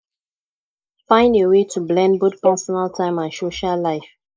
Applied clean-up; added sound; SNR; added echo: neural mask model Resemble Enhance denoiser.